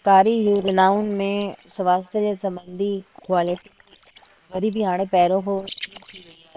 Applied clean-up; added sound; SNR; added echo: neural separator model SepFormer WHAM!.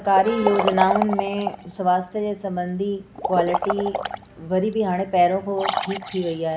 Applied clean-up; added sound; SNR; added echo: none; Liquid; 6 dB; none.